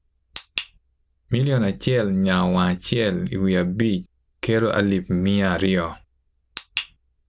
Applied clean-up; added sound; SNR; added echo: none; none; none; none.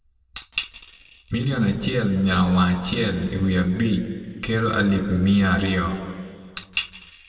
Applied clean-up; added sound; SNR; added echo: none; none; none; reverberation time 1.9 s.